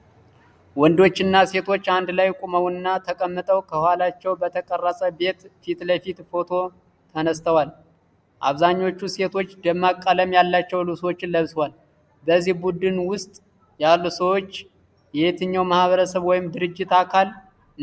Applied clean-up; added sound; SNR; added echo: none; none; none; none.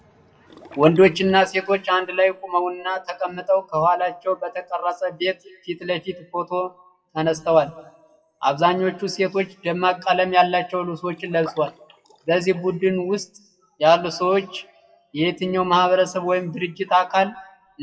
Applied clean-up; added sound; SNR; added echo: classical method WPE with log-MMSE.